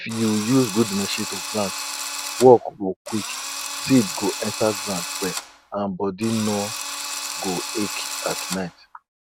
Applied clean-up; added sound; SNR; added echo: none; Drill; 7 dB; none.